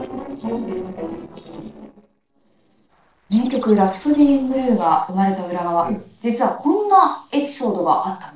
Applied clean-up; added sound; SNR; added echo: neural separator model SepFormer DNS4.